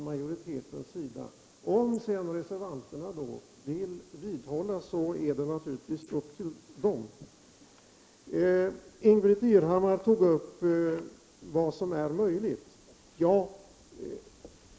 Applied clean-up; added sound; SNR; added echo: neural mask model Resemble Enhance denoiser.